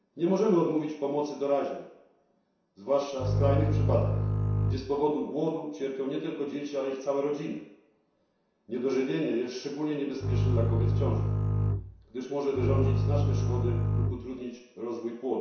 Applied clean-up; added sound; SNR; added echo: none; Bowed string instrument; -4 dB; reverberation time 0.7 s.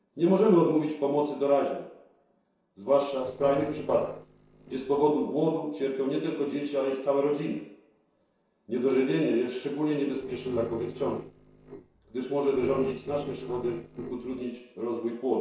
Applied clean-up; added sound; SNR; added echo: neural separator model SepFormer DNS4.